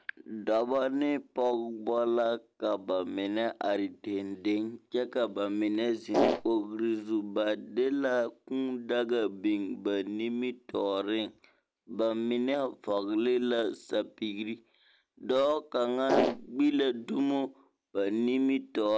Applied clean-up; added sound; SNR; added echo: none; Fart; -4 dB; none.